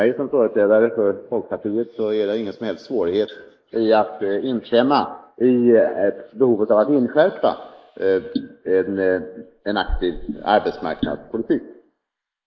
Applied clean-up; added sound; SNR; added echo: neural mask model Resemble Enhance denoiser.